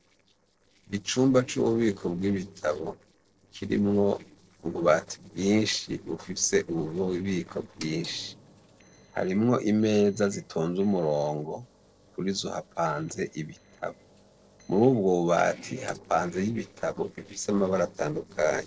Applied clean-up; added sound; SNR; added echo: neural separator model SepFormer DNS4.